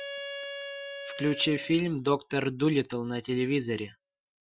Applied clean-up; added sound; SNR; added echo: classical method Wiener filter.